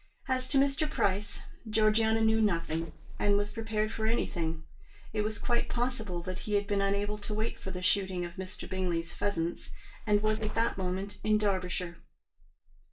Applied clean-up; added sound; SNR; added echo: neural separator model SepFormer DNS4.